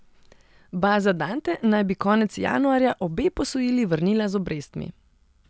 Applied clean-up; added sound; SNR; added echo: none; none; none; none.